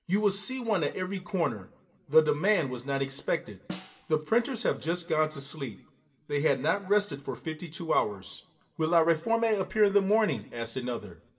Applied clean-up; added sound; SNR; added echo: none; Snare drum; 17 dB; reverberation time 0.7 s.